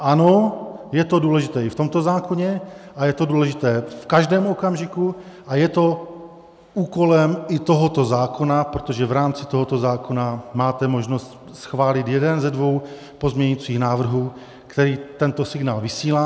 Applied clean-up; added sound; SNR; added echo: none; none; none; none.